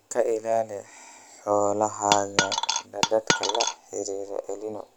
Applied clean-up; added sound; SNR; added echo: none; Coin (dropping); -2 dB; none.